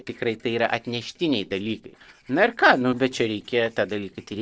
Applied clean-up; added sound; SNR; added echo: neural separator model SepFormer DNS4.